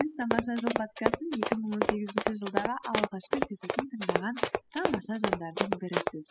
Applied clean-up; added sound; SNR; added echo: classical method spectral subtraction.